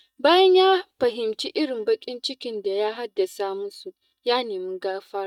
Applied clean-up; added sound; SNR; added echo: neural mask model DeepFilterNet 3.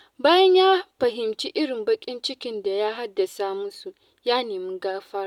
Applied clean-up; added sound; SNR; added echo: none; none; none; none.